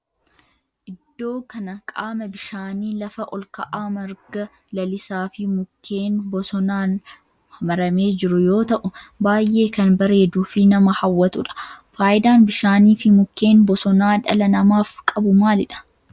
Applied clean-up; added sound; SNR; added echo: none; none; none; none.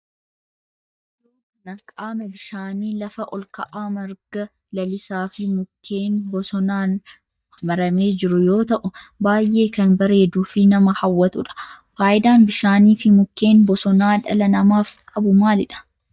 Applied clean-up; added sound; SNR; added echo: neural mask model DeepFilterNet 3.